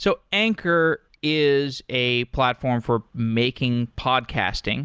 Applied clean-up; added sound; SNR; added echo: none; none; none; none.